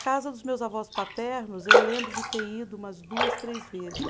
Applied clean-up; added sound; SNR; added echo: none; Raindrop; -4 dB; none.